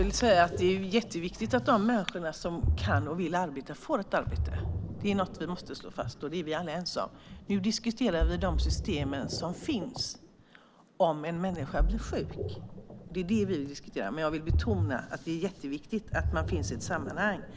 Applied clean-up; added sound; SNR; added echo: none; Ocean; 4 dB; none.